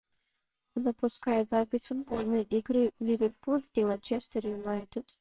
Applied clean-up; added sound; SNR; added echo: neural separator model SepFormer WHAMR!.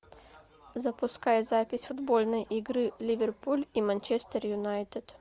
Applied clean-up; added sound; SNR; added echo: none; none; none; none.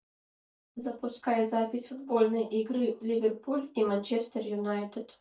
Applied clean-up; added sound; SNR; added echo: neural mask model DeepFilterNet 3.